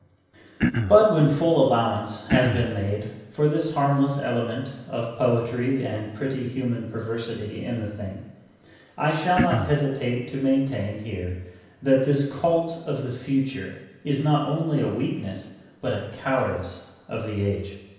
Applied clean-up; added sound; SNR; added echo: none; Cough; -1 dB; reverberation time 0.9 s.